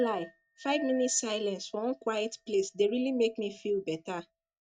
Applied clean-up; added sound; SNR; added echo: neural mask model RNNoise.